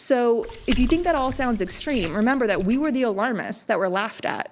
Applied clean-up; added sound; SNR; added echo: none; Water / Splash, splatter; 9 dB; none.